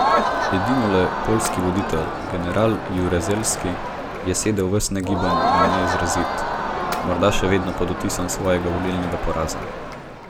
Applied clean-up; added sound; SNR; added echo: none; Crowd; 1 dB; none.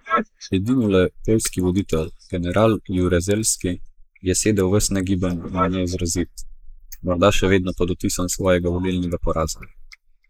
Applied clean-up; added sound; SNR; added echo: neural mask model Resemble Enhance denoiser.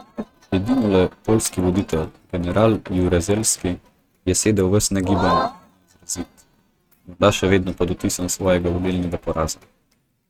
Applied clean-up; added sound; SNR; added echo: neural mask model RNNoise.